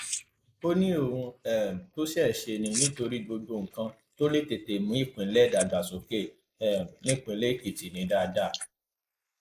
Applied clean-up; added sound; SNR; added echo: neural mask model Resemble Enhance denoiser.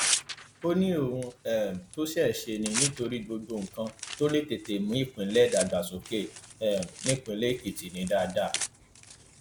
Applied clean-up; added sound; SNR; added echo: none; Tearing; 8 dB; none.